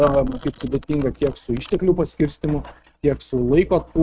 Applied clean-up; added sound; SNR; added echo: neural mask model RNNoise.